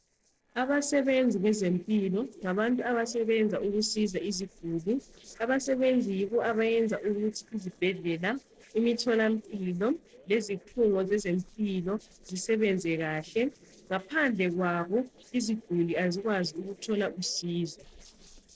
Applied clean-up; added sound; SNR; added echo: neural separator model SepFormer DNS4.